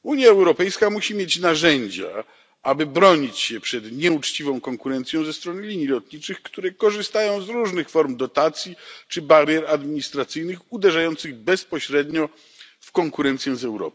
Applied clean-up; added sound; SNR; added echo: none; none; none; none.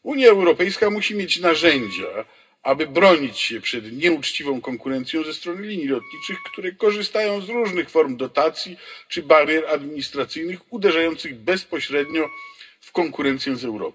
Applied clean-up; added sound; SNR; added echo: none; Wind instrument, woodwind instrument; 20 dB; reverberation time 0.2 s.